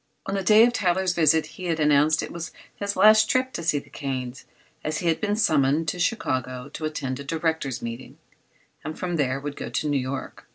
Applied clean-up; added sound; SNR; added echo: none; none; none; none.